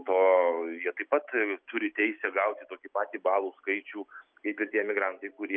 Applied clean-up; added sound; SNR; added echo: none; none; none; none.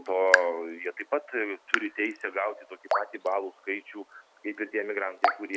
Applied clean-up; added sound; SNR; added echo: none; Raindrop / Drip; 2 dB; none.